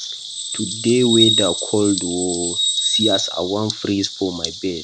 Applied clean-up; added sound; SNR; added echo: none; Bird vocalization, bird call, bird song; 2 dB; none.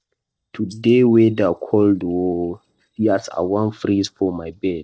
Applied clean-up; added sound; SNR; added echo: neural mask model DeepFilterNet 3.